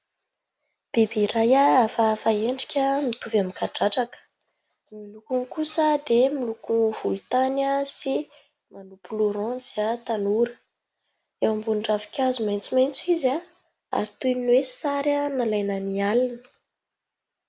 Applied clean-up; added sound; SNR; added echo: none; none; none; none.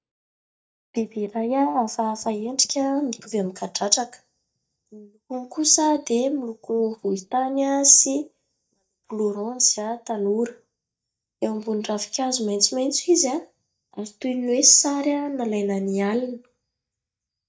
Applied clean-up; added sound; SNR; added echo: neural mask model DeepFilterNet 3.